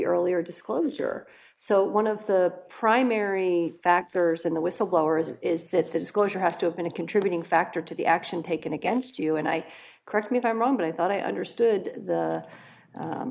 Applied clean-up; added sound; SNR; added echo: neural mask model Resemble Enhance denoiser.